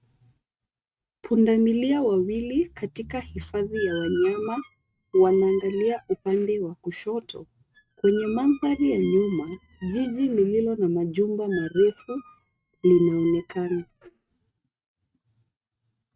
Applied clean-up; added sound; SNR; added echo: neural mask model RNNoise.